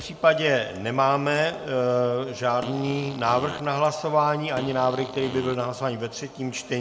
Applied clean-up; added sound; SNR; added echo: none; Fart; 13 dB; reverberation time 0.4 s.